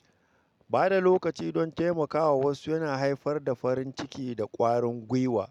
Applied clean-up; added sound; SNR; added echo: none; none; none; none.